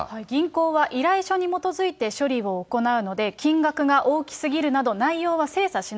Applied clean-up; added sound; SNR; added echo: none; none; none; none.